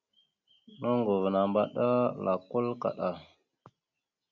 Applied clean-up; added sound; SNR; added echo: none; none; none; none.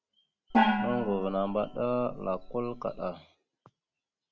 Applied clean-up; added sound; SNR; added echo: none; Gong; -2 dB; none.